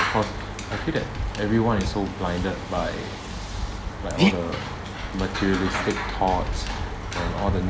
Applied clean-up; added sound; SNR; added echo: none; Dog; 9 dB; none.